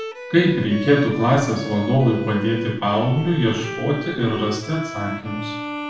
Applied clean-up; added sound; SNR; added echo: none; Bowed string instrument; 12 dB; reverberation time 0.7 s.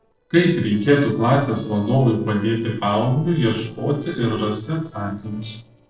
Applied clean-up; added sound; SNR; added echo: neural separator model SepFormer DNS4.